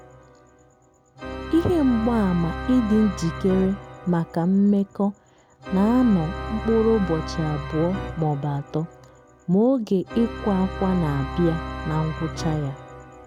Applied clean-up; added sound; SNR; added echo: none; Organ; 10 dB; none.